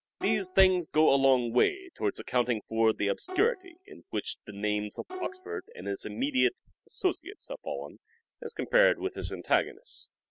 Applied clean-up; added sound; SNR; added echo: none; Bowed string instrument; 12 dB; none.